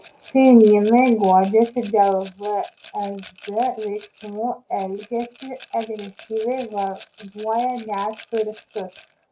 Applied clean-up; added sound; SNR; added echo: none; Rattle / Glass; 19 dB; none.